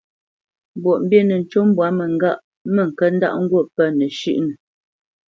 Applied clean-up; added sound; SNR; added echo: none; none; none; none.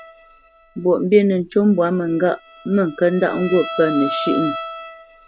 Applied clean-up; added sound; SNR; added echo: none; Bowed string instrument; 12 dB; none.